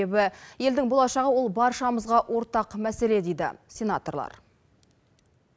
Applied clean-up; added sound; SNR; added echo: none; none; none; none.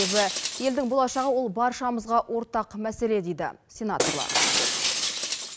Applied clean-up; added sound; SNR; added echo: none; Shatter; 3 dB; none.